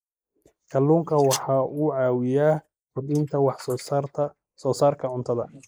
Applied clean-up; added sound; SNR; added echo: neural mask model Resemble Enhance denoiser.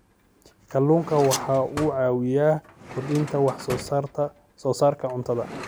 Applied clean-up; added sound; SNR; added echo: none; Domestic sounds, home sounds + Drawer open or close; 14 dB; none.